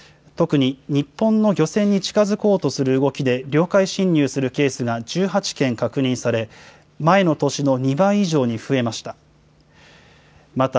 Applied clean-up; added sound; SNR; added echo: none; none; none; none.